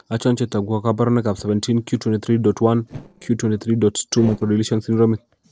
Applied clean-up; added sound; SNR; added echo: neural separator model SepFormer DNS4.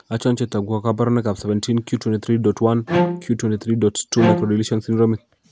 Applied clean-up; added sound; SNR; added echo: none; Bowed string instrument; 3 dB; none.